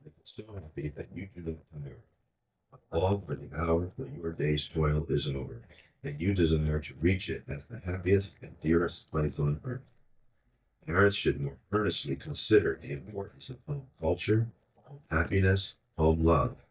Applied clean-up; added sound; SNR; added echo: neural mask model DeepFilterNet 3.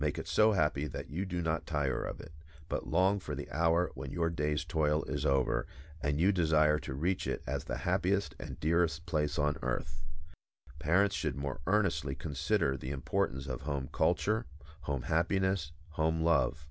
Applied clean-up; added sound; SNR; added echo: none; none; none; none.